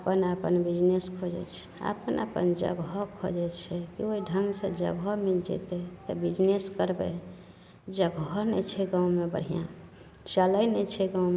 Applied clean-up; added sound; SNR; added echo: none; none; none; none.